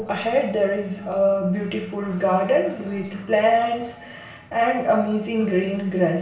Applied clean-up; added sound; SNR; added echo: none; none; none; reverberation time 0.7 s.